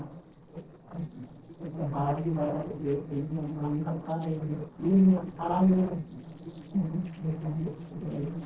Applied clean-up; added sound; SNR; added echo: neural separator model SepFormer DNS4.